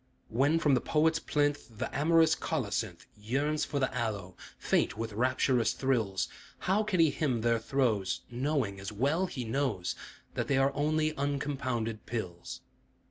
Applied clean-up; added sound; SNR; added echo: none; none; none; none.